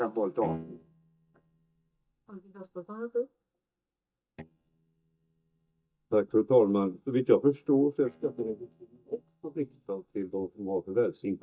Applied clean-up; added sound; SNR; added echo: neural mask model DeepFilterNet 3.